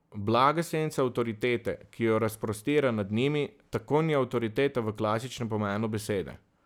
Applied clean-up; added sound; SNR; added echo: none; none; none; none.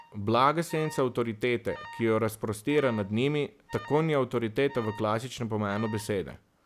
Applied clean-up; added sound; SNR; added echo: none; Alarm; 19 dB; none.